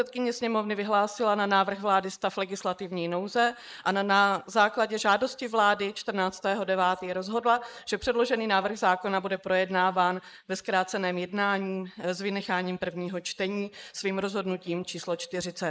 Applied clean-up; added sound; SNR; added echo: neural mask model Resemble Enhance denoiser.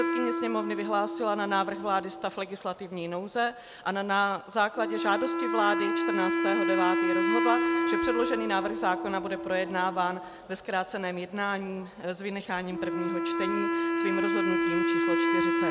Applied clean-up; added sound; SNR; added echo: none; Wind instrument, woodwind instrument; -1 dB; none.